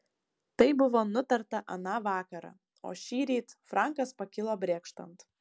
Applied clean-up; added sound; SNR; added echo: none; none; none; none.